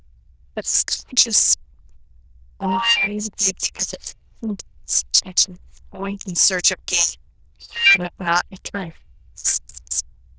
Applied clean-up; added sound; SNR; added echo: neural diffusion model UNIVERSE++.